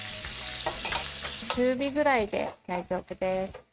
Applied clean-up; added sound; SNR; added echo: neural mask model RNNoise.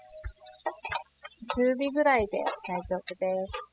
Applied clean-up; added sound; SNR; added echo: classical method spectral subtraction.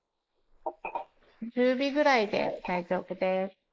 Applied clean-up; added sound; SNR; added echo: neural mask model Resemble Enhance denoiser.